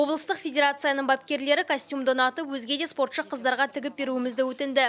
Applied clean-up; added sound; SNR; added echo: none; none; none; none.